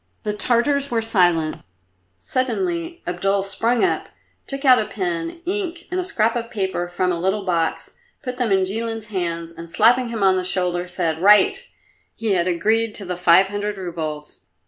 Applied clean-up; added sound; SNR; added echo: none; none; none; none.